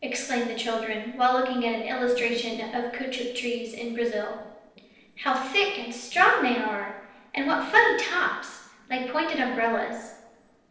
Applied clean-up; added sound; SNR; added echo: neural separator model SepFormer DNS4.